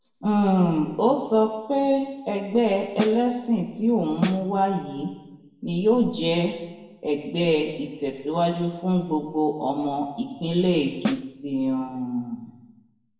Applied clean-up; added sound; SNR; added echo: none; Snare drum; 5 dB; reverberation time 1.1 s.